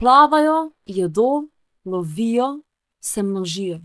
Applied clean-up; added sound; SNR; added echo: neural mask model DeepFilterNet 3.